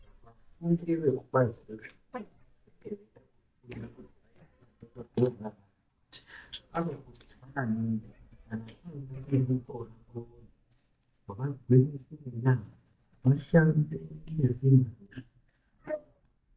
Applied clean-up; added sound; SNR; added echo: neural mask model DeepFilterNet 3.